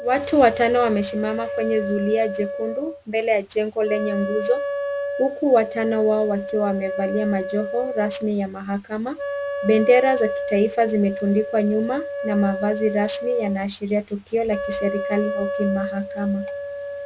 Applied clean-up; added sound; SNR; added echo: none; Wind instrument, woodwind instrument; 7 dB; none.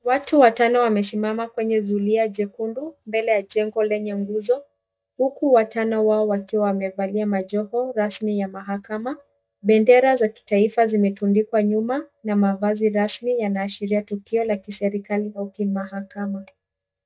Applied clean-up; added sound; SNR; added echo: neural mask model DeepFilterNet 3.